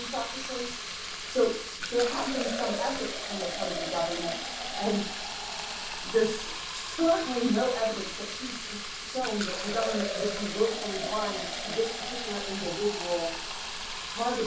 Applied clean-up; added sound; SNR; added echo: none; Fill (with liquid); 3 dB; reverberation time 0.7 s.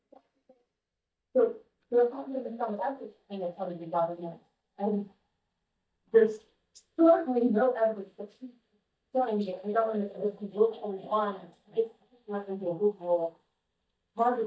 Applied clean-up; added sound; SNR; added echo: neural mask model DeepFilterNet 3.